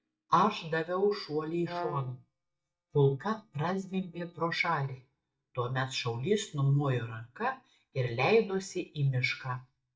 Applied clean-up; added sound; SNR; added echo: neural mask model DeepFilterNet 3.